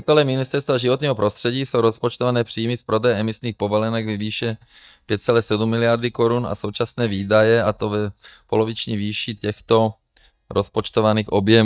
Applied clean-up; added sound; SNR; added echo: neural mask model DeepFilterNet 3.